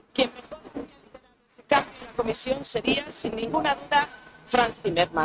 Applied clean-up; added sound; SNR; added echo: neural mask model RNNoise.